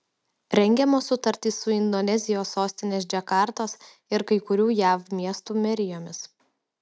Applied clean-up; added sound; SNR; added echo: none; none; none; none.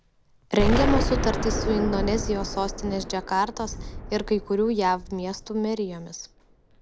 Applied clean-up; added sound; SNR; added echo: none; Explosion; 3 dB; none.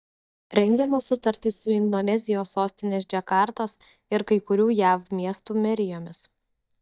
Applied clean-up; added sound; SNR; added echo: neural mask model DeepFilterNet 3.